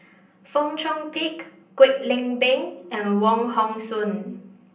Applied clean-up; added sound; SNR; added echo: none; none; none; reverberation time 0.6 s.